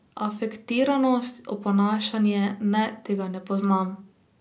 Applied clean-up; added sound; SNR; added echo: none; none; none; none.